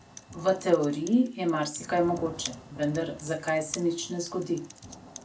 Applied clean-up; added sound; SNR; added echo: none; Computer keyboard + Thunder / Rain; 16 dB; none.